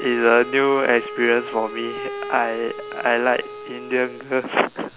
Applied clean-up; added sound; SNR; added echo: none; Wind instrument, woodwind instrument; 12 dB; none.